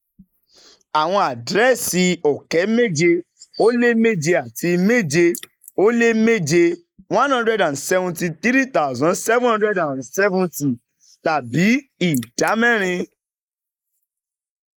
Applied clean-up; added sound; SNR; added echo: neural mask model Resemble Enhance denoiser.